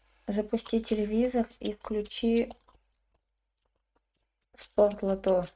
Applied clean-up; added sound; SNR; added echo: neural mask model RNNoise.